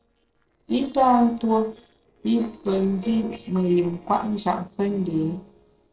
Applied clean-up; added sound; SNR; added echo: neural separator model SepFormer DNS4.